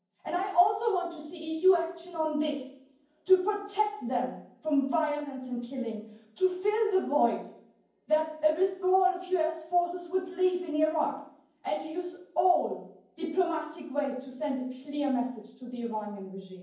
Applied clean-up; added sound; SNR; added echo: none; none; none; reverberation time 0.9 s.